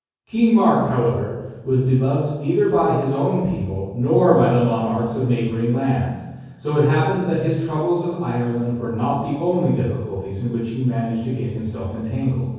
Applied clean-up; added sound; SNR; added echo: none; none; none; reverberation time 1.3 s.